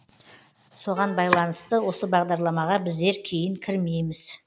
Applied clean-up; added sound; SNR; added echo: none; Piano + Domestic sounds, home sounds; 12 dB; none.